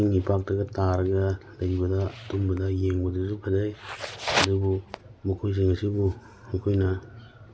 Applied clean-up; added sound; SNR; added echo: none; none; none; none.